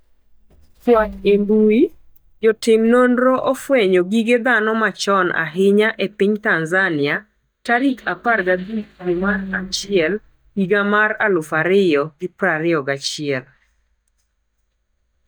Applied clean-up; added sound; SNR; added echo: neural mask model DeepFilterNet 3.